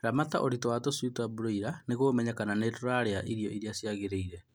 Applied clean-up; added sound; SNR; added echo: none; none; none; none.